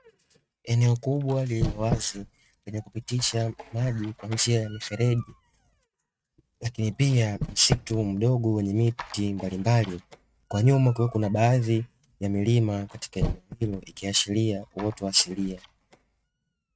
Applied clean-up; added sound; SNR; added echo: neural mask model RNNoise.